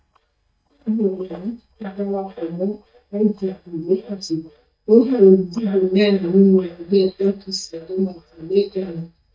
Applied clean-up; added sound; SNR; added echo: neural mask model DeepFilterNet 3.